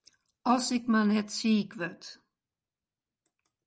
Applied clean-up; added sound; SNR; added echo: none; none; none; none.